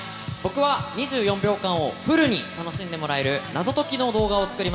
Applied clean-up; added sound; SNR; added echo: none; none; none; none.